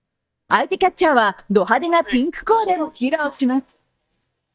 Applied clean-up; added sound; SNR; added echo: neural mask model DeepFilterNet 3.